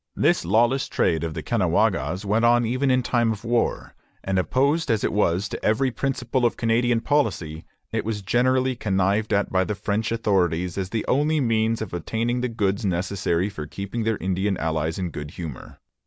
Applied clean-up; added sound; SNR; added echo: none; none; none; none.